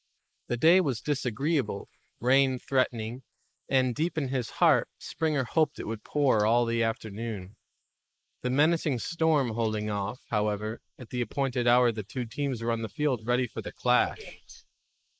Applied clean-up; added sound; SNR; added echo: neural mask model Resemble Enhance denoiser.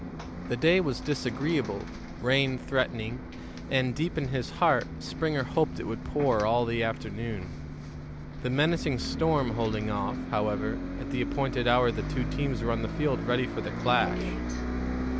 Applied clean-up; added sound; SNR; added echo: none; Bus; 5 dB; none.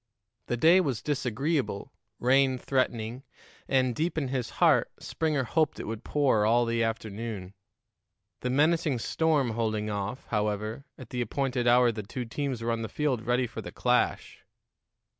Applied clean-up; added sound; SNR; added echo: none; none; none; none.